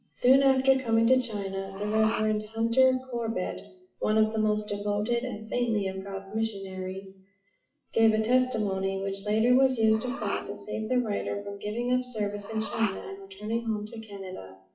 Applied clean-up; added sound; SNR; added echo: classical method WPE with log-MMSE.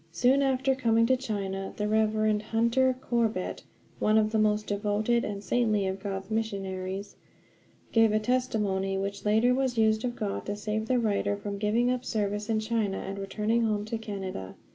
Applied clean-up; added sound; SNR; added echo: none; none; none; none.